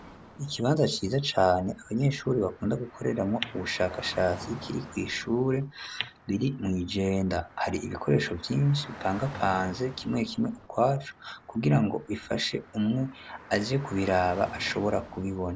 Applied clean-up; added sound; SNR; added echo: none; Traffic noise, roadway noise / Car; 18 dB; none.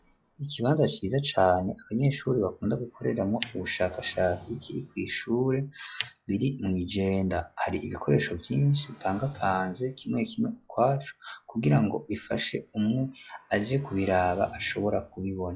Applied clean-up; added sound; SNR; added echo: classical method log-MMSE.